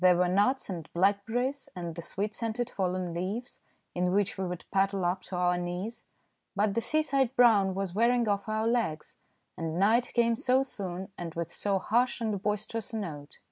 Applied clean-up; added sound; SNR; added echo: none; none; none; none.